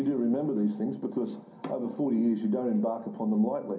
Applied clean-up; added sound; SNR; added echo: none; none; none; reverberation time 0.3 s.